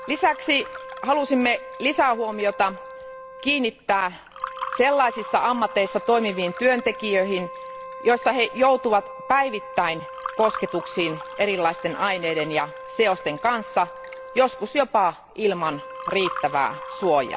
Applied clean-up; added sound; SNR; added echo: none; Wind instrument, woodwind instrument + Fill (with liquid) / Water; 12 dB; none.